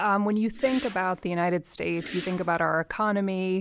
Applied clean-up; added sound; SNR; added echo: none; Whoosh, swoosh, swish; 14 dB; none.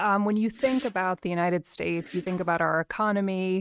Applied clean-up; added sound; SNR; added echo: neural mask model RNNoise.